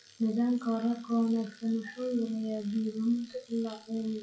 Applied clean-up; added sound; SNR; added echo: classical method WPE with log-MMSE.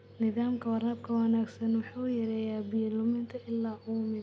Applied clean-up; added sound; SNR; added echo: none; none; none; none.